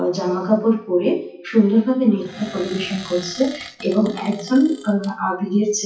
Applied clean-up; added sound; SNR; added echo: classical method WPE with log-MMSE.